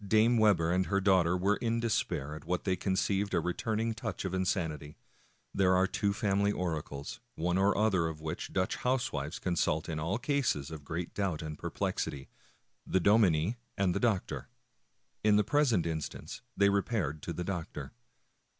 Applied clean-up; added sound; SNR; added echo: none; none; none; none.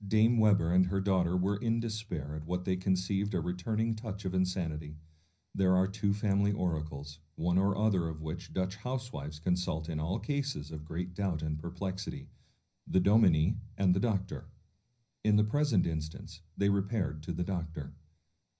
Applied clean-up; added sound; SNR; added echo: none; none; none; reverberation time 0.5 s.